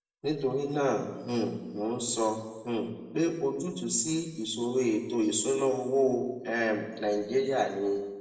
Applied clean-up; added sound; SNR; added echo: none; none; none; reverberation time 1.1 s.